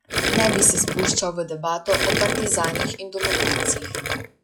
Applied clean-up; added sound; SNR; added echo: classical method log-MMSE.